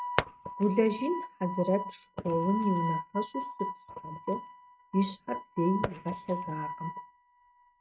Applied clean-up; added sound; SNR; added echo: neural mask model RNNoise.